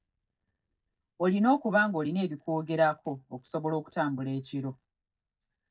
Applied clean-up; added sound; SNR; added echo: neural mask model DeepFilterNet 3.